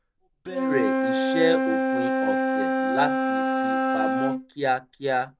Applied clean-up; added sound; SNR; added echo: none; Wind instrument, woodwind instrument; -4 dB; none.